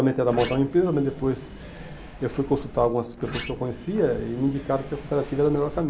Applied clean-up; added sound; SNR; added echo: none; Sliding door; 14 dB; none.